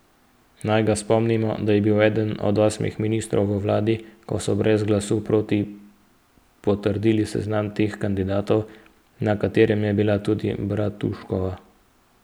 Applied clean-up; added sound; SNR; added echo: none; none; none; none.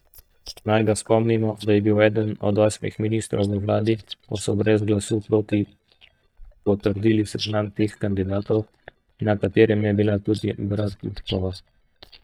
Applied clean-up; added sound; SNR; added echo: neural mask model DeepFilterNet 3.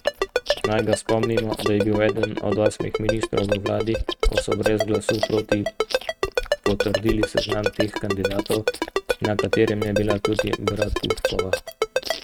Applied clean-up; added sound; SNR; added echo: neural mask model RNNoise.